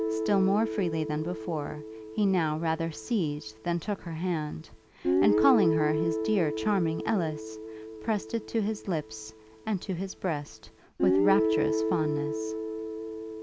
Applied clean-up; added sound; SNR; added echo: none; Guitar; 1 dB; none.